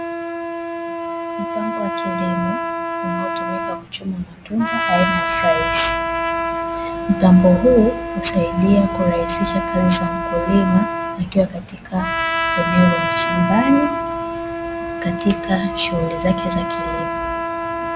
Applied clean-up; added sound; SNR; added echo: none; Trumpet; 3 dB; none.